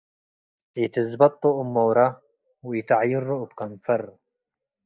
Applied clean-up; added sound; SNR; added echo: neural mask model DeepFilterNet 3.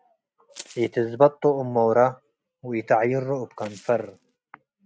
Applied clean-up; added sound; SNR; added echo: neural mask model RNNoise.